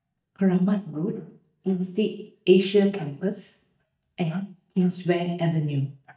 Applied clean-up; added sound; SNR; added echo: neural mask model DeepFilterNet 3.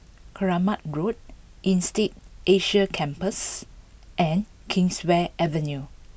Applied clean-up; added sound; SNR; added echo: none; none; none; none.